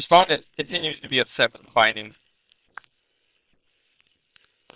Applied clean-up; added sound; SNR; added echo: neural separator model SepFormer WHAM!.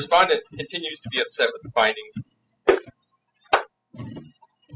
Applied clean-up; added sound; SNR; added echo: classical method spectral subtraction.